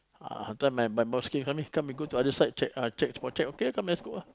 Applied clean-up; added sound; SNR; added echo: none; none; none; none.